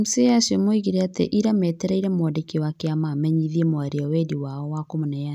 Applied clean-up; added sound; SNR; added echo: none; none; none; none.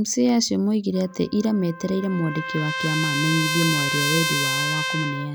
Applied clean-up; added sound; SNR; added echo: none; Trumpet; 4 dB; none.